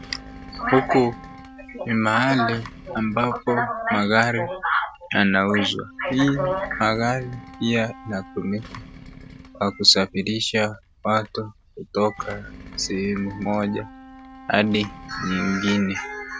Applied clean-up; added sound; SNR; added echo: none; Wind instrument, woodwind instrument + Engine; 19 dB; none.